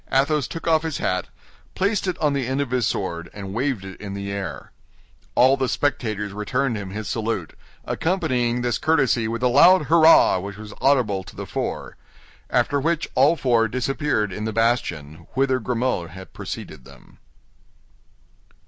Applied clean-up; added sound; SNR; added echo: none; none; none; none.